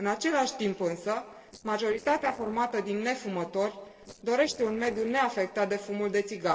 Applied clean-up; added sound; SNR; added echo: neural separator model SepFormer DNS4.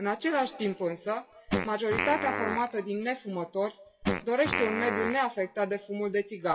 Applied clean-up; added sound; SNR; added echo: classical method WPE with log-MMSE.